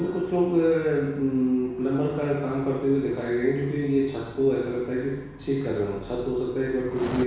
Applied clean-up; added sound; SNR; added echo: none; Fire; 17 dB; reverberation time 1.1 s.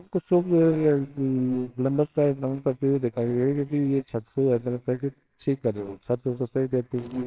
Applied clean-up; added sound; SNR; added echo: neural separator model SepFormer WHAMR!.